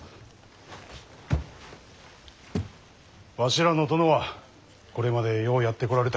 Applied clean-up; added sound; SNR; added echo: none; none; none; none.